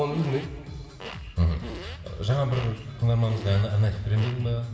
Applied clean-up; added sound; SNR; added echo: none; Fart; 17 dB; reverberation time 2.2 s.